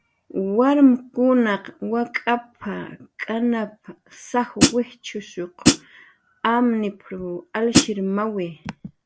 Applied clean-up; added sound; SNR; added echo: none; Hi-hat; -5 dB; none.